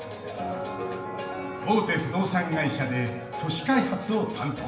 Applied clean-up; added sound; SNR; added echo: none; none; none; reverberation time 0.9 s.